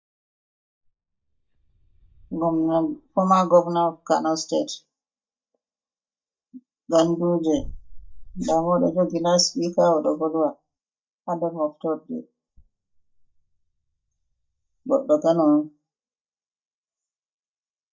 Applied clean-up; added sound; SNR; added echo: neural mask model DeepFilterNet 3.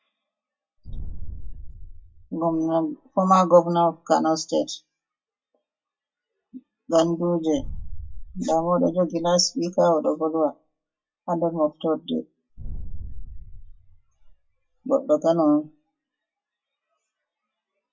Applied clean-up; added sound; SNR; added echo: classical method WPE with log-MMSE.